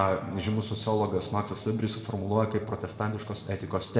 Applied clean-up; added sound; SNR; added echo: neural separator model SepFormer DNS4.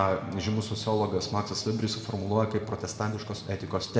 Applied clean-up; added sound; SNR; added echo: none; Bowed string instrument; 20 dB; reverberation time 1.5 s.